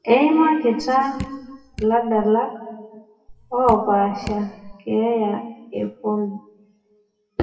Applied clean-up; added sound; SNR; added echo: classical method WPE with log-MMSE.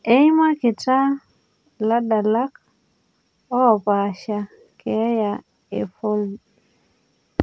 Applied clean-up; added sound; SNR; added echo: none; none; none; none.